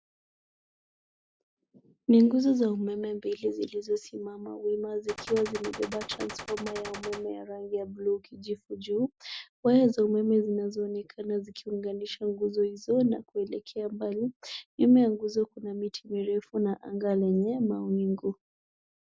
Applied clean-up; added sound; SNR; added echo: none; Gunshot, gunfire; 12 dB; none.